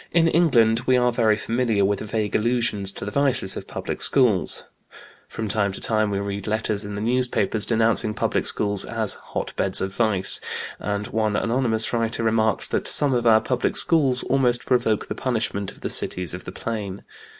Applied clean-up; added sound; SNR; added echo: none; none; none; none.